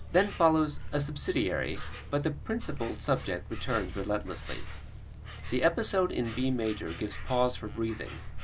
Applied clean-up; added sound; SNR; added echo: none; Insect + Chink, clink; 6 dB; none.